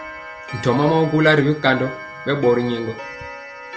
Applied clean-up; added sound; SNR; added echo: none; Clock; 14 dB; none.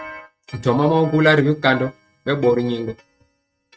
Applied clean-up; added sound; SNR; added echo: neural mask model RNNoise.